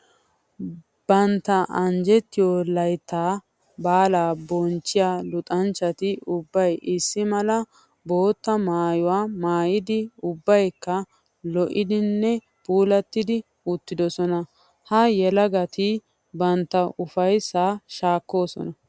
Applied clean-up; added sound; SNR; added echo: none; none; none; none.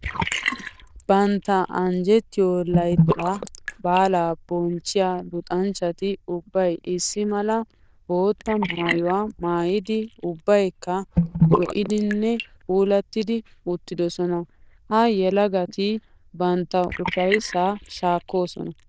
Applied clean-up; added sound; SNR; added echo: neural diffusion model UNIVERSE++.